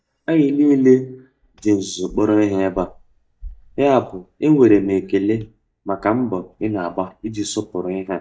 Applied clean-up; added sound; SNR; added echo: neural mask model DeepFilterNet 3.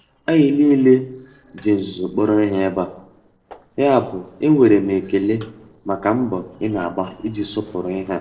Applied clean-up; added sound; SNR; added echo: neural separator model SepFormer DNS4.